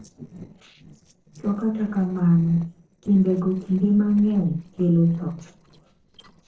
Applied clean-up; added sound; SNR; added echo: neural separator model SepFormer DNS4.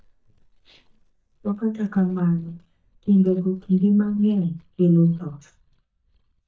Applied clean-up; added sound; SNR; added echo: neural mask model DeepFilterNet 3.